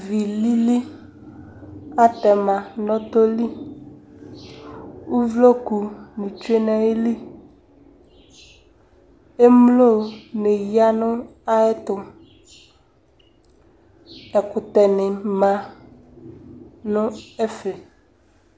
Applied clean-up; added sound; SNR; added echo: none; none; none; none.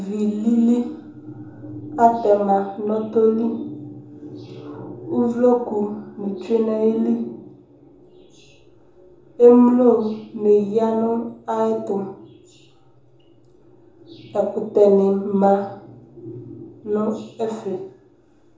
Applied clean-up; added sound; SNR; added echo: none; none; none; reverberation time 0.5 s.